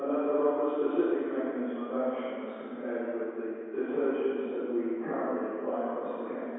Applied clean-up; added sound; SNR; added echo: none; none; none; reverberation time 2.0 s.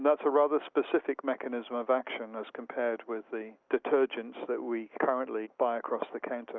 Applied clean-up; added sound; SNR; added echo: none; none; none; none.